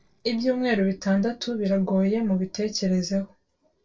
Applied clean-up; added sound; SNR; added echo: neural separator model SepFormer DNS4.